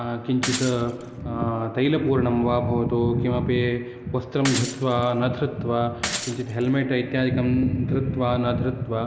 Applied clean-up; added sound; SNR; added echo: none; Shatter / Crushing; 10 dB; none.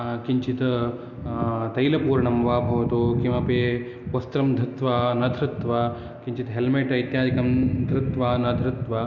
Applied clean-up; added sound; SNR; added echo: none; none; none; none.